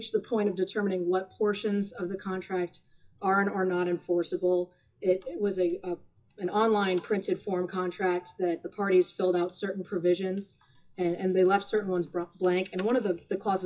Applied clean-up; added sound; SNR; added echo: classical method WPE with log-MMSE.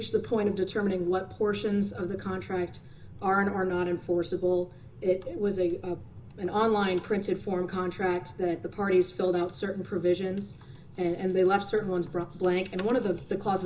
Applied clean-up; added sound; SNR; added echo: none; Train; 19 dB; reverberation time 0.2 s.